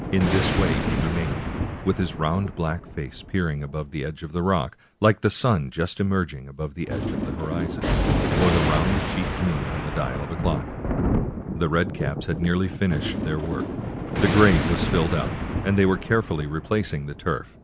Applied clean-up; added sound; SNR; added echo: none; Thunder; 2 dB; none.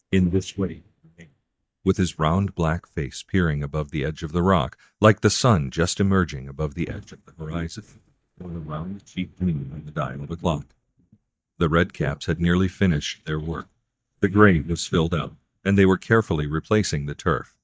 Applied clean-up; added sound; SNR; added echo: neural mask model DeepFilterNet 3.